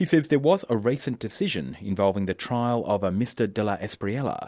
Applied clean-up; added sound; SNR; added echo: none; none; none; none.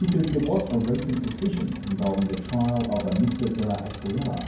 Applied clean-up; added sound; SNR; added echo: none; Engine; 13 dB; reverberation time 0.9 s.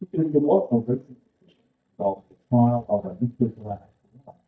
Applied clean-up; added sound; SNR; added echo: neural mask model DeepFilterNet 3.